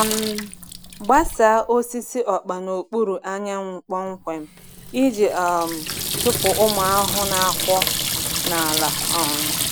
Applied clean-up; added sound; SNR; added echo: none; Sink (filling or washing) / Water tap, faucet; 4 dB; none.